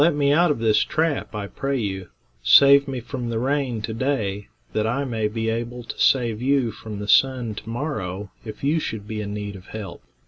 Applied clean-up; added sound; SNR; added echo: none; none; none; none.